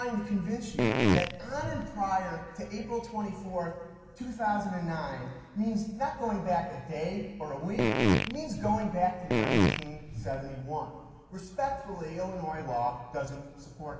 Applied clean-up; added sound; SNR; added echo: none; Fart; -5 dB; reverberation time 2.0 s.